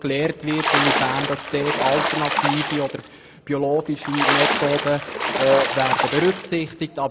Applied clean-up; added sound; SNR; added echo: none; Splash, splatter; 0 dB; none.